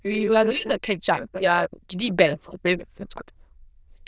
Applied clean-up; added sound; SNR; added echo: neural diffusion model UNIVERSE++.